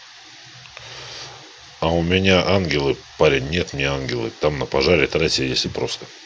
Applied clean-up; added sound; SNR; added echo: none; none; none; none.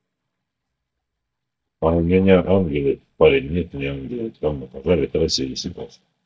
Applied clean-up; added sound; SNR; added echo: neural mask model DeepFilterNet 3.